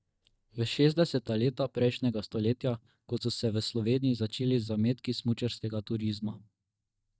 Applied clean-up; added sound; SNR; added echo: neural mask model DeepFilterNet 3.